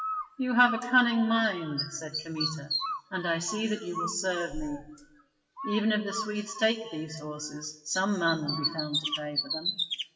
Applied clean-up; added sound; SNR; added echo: classical method WPE with log-MMSE.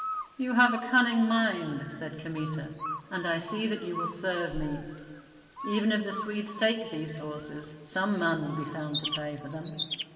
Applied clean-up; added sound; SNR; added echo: none; Bird; 7 dB; reverberation time 2.1 s.